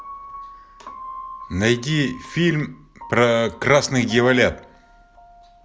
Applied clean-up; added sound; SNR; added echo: none; Piano; 19 dB; none.